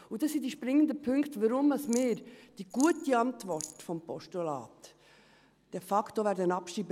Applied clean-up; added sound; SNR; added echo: none; Rattle; 16 dB; none.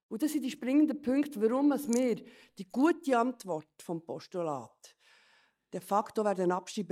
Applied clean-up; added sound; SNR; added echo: neural mask model DeepFilterNet 3.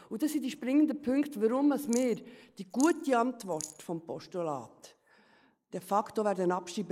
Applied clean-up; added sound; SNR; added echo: neural mask model Resemble Enhance denoiser.